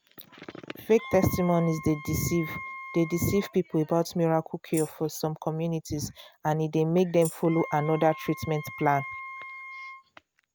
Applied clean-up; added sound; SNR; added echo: none; Wind instrument, woodwind instrument + Tambourine; 14 dB; none.